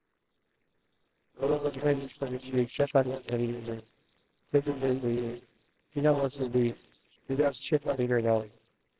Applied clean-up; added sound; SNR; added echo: neural separator model SepFormer WHAMR!.